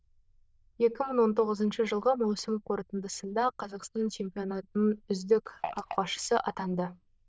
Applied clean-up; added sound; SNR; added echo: neural diffusion model UNIVERSE++.